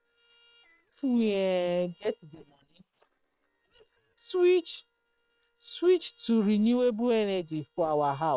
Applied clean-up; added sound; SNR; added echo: neural separator model SepFormer WHAM!.